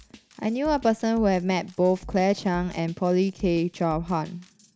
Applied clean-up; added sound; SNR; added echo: none; Drum kit; 20 dB; none.